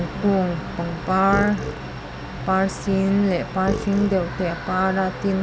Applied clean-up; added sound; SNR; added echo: none; Burping, eructation; 12 dB; none.